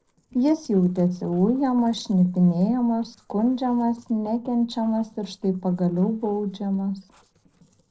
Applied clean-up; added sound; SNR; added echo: neural separator model SepFormer DNS4.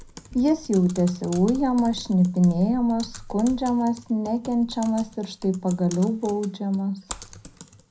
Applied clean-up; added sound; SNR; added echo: none; Typing; 18 dB; reverberation time 0.4 s.